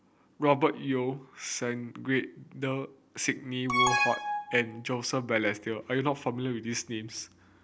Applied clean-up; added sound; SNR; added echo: none; Alarm; -2 dB; none.